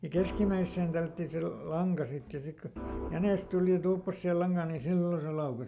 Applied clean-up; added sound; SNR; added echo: none; Organ; 12 dB; none.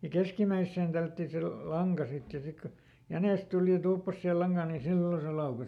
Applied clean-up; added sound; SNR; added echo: none; none; none; none.